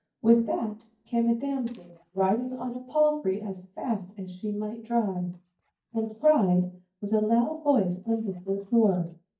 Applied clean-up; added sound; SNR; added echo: neural mask model DeepFilterNet 3.